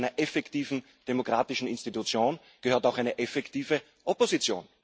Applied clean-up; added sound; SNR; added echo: none; none; none; none.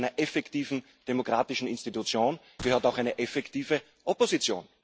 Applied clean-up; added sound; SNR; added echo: none; Gunshot, gunfire; 17 dB; none.